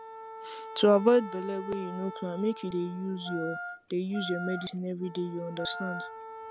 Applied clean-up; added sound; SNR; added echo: none; Wind instrument, woodwind instrument + Wind instrument, woodwind instrument; 11 dB; none.